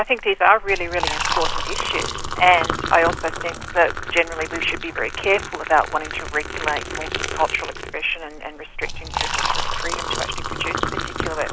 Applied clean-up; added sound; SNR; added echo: none; Liquid; 4 dB; none.